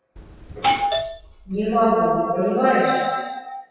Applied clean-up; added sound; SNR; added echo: classical method WPE with log-MMSE.